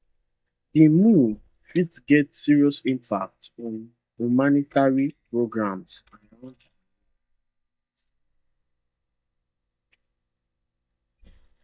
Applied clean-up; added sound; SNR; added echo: neural mask model DeepFilterNet 3.